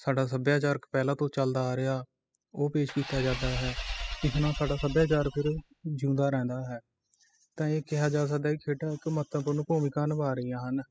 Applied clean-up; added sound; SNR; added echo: classical method spectral subtraction.